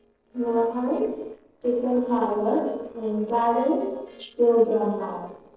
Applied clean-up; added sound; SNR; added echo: neural separator model SepFormer DNS4.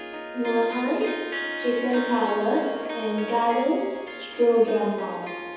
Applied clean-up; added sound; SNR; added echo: none; Harp; 9 dB; reverberation time 1.1 s.